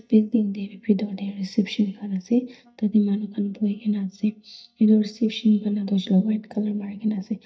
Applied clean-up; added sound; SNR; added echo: neural mask model DeepFilterNet 3.